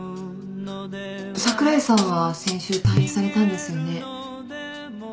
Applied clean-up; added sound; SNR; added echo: none; Hi-hat; 2 dB; none.